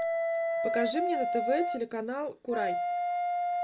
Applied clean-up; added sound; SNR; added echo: none; Wind instrument, woodwind instrument; -3 dB; none.